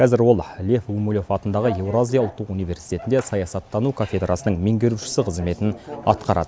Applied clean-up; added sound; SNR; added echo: none; none; none; none.